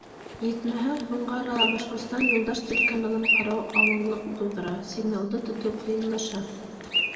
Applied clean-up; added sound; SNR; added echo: none; Bird; 1 dB; reverberation time 2.0 s.